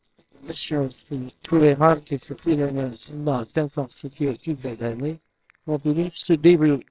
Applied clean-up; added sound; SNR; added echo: neural separator model SepFormer WHAMR!.